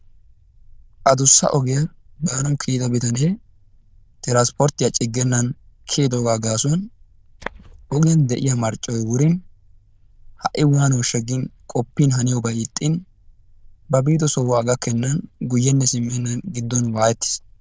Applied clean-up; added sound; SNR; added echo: neural diffusion model UNIVERSE++.